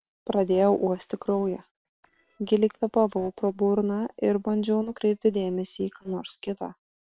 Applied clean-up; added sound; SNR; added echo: neural separator model SepFormer WHAM!.